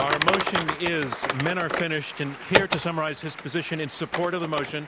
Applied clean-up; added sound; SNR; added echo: none; Typing; 1 dB; none.